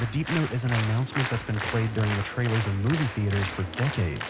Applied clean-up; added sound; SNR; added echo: none; Applause; 8 dB; none.